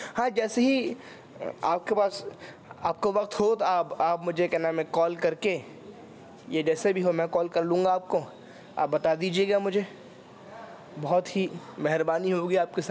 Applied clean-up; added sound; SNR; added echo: none; none; none; none.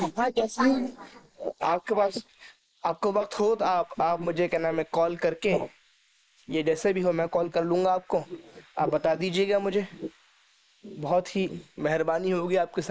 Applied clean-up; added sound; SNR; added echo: neural mask model Resemble Enhance denoiser.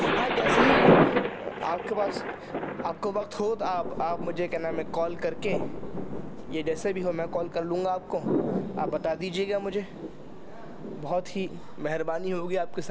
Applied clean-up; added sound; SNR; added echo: none; Thunder; -2 dB; none.